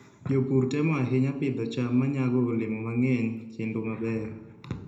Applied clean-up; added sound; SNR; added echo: none; none; none; reverberation time 0.8 s.